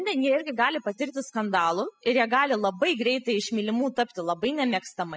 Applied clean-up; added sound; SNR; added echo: classical method spectral subtraction.